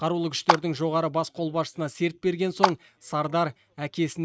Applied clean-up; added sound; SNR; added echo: neural mask model RNNoise.